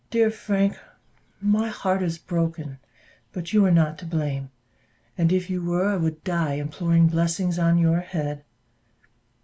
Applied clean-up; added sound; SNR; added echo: none; none; none; none.